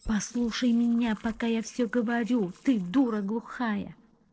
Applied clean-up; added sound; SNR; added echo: neural separator model SepFormer DNS4.